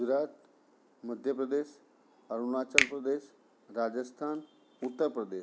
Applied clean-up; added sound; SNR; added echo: none; Finger snapping; 0 dB; none.